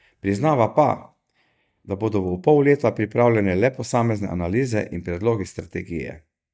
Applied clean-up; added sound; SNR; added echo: neural mask model DeepFilterNet 3.